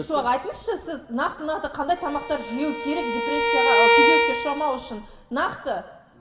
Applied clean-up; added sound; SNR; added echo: none; Bowed string instrument; -5 dB; reverberation time 2.9 s.